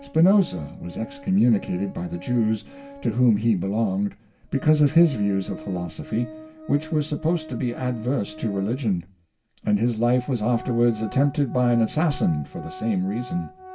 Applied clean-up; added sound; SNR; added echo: none; Organ; 18 dB; reverberation time 0.2 s.